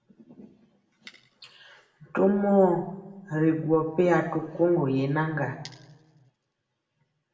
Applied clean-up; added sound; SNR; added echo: none; none; none; reverberation time 0.9 s.